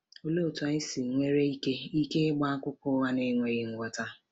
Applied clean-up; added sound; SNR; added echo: none; none; none; none.